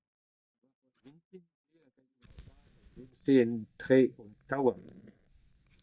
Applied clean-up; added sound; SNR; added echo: neural mask model DeepFilterNet 3.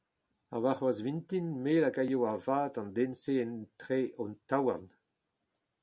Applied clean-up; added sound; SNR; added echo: none; none; none; none.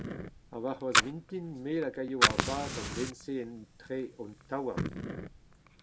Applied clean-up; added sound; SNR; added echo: none; Fire; -3 dB; none.